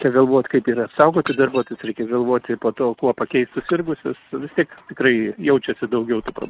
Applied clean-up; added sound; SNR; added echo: neural mask model RNNoise.